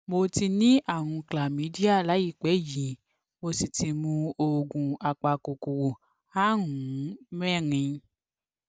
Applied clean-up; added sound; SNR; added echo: none; none; none; none.